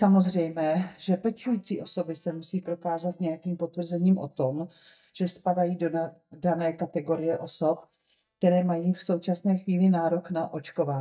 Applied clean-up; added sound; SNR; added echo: neural mask model DeepFilterNet 3.